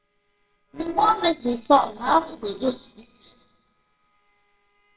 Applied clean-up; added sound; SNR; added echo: neural separator model SepFormer WHAMR!.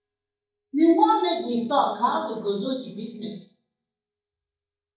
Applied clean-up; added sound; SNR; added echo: neural mask model DeepFilterNet 3.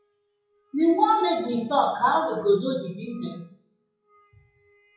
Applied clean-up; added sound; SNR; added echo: classical method WPE with log-MMSE.